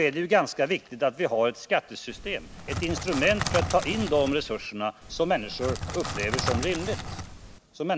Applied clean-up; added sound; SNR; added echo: none; Crackle; 6 dB; none.